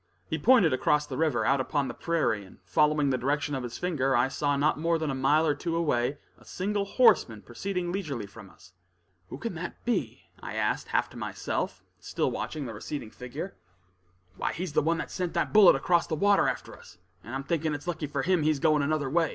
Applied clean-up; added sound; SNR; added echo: none; none; none; none.